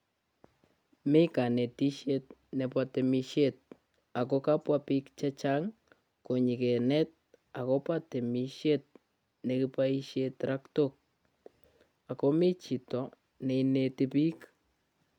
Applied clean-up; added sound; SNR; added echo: none; none; none; none.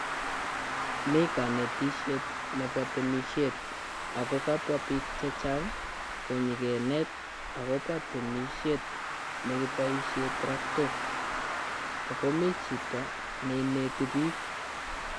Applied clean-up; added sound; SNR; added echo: none; Traffic noise, roadway noise; 3 dB; none.